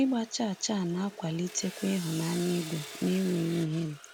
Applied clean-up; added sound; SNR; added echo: none; Sawing; 15 dB; none.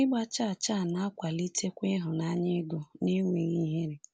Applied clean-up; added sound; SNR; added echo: none; none; none; none.